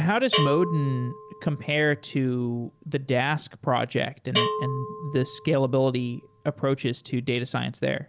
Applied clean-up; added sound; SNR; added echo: none; Bell; 9 dB; none.